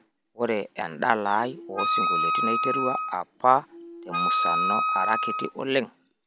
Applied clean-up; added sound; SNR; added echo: none; Wind instrument, woodwind instrument; -1 dB; none.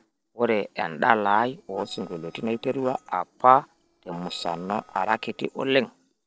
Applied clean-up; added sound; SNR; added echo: neural separator model SepFormer DNS4.